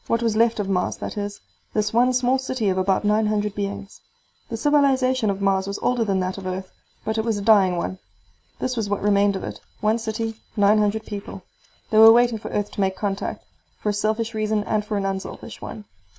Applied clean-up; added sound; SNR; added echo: none; none; none; none.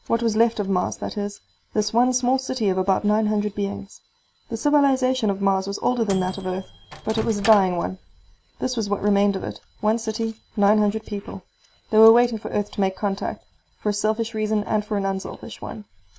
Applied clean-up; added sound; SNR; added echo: none; Microwave oven; 14 dB; none.